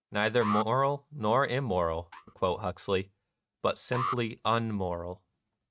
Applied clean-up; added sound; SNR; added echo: neural mask model RNNoise.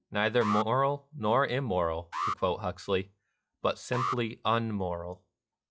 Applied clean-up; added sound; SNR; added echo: classical method log-MMSE.